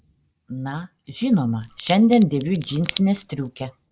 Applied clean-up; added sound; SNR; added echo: neural mask model Resemble Enhance denoiser.